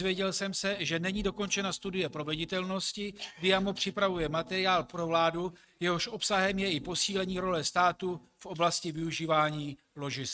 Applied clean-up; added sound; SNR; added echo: neural mask model RNNoise.